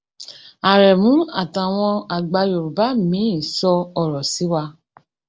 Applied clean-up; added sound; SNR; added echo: none; none; none; none.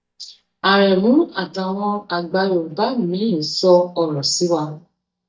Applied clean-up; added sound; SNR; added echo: neural mask model DeepFilterNet 3.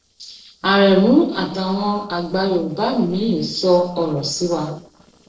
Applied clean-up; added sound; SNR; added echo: neural separator model SepFormer DNS4.